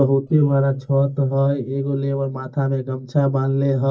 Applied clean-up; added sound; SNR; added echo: neural mask model DeepFilterNet 3.